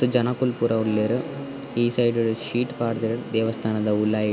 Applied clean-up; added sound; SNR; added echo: none; Acoustic guitar + Domestic sounds, home sounds; 20 dB; none.